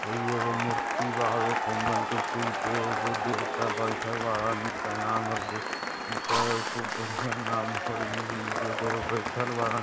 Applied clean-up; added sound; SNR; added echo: none; Applause / Cheering + Drill; -2 dB; none.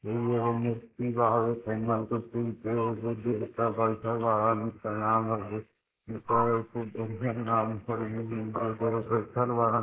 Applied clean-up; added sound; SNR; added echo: neural mask model Resemble Enhance denoiser.